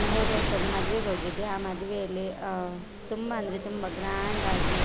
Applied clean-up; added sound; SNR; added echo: none; Waves, surf; -1 dB; none.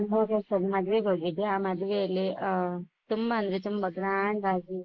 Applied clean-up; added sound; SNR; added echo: neural mask model Resemble Enhance denoiser.